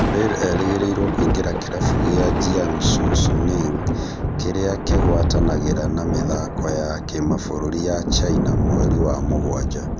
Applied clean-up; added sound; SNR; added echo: none; Thunder; -3 dB; none.